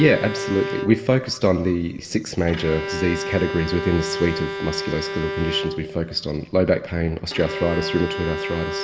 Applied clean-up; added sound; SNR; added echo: none; Bowed string instrument; 7 dB; reverberation time 1.3 s.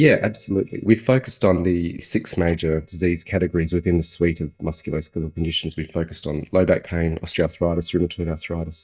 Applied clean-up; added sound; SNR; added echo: neural mask model DeepFilterNet 3.